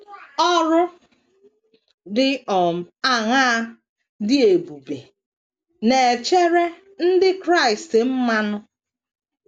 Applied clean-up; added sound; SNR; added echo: none; none; none; none.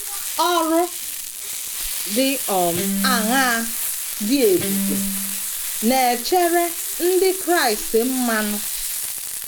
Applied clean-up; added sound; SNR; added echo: none; Frying (food) + Guitar; 4 dB; none.